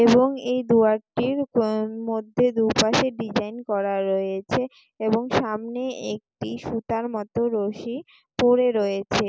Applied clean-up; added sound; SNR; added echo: none; none; none; none.